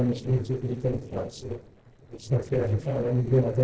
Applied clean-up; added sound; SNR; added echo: neural separator model SepFormer DNS4.